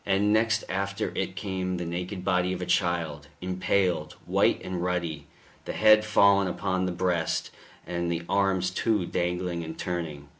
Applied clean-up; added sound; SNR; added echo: none; none; none; none.